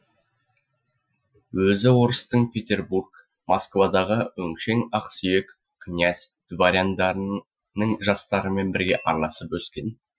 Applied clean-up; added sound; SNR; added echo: classical method Wiener filter.